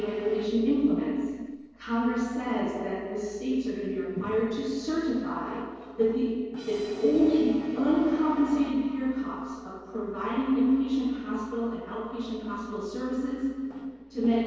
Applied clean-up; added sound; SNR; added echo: neural separator model SepFormer DNS4.